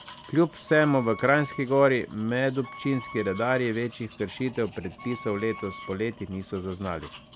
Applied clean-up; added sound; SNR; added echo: none; Wind instrument, woodwind instrument + Domestic sounds, home sounds; 17 dB; none.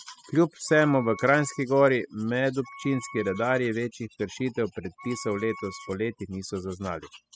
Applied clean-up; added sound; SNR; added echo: classical method spectral subtraction.